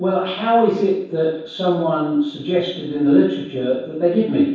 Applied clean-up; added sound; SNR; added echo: none; none; none; reverberation time 0.7 s.